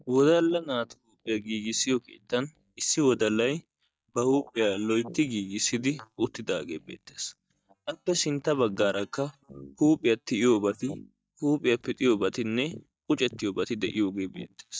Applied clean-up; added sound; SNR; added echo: neural mask model DeepFilterNet 3.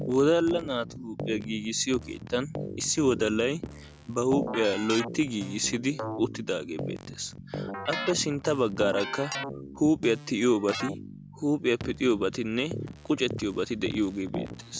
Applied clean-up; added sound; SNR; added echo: none; Keyboard (musical); 9 dB; none.